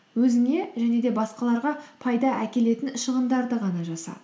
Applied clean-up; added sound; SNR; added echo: none; none; none; none.